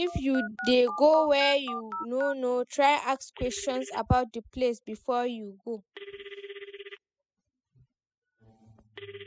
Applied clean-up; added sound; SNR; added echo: classical method spectral subtraction.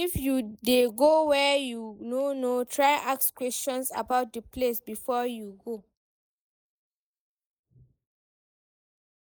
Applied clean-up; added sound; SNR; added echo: neural mask model Resemble Enhance denoiser.